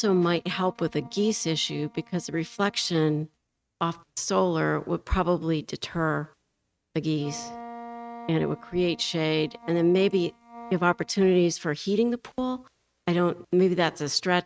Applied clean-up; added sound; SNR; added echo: neural mask model RNNoise.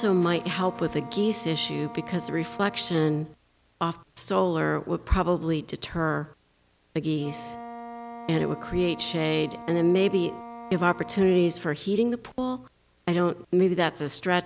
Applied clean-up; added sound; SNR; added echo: none; Wind instrument, woodwind instrument; 17 dB; none.